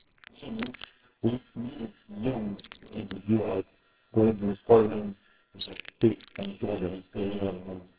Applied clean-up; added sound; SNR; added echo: neural separator model SepFormer WHAMR!.